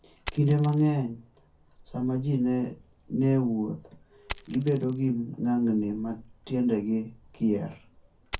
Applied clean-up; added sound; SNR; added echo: none; Coin (dropping); 12 dB; reverberation time 0.3 s.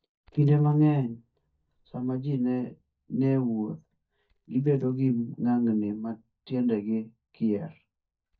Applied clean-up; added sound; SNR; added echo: neural mask model DeepFilterNet 3.